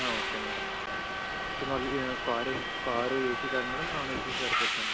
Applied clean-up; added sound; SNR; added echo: none; Subway, metro, underground; -3 dB; none.